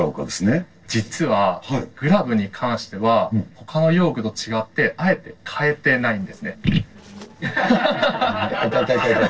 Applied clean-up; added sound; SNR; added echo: neural separator model SepFormer DNS4.